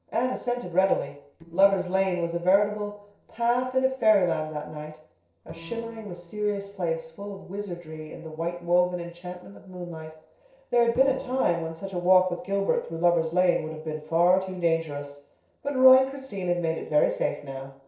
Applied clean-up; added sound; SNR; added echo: neural separator model SepFormer DNS4.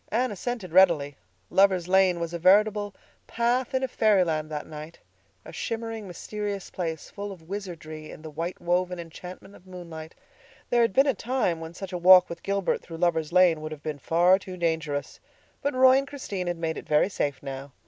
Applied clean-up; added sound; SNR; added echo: none; none; none; none.